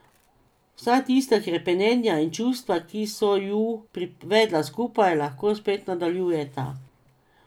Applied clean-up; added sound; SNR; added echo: none; none; none; none.